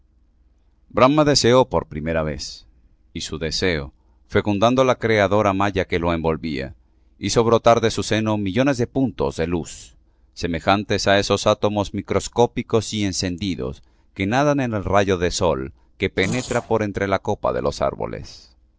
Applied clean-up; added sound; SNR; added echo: neural separator model SepFormer DNS4.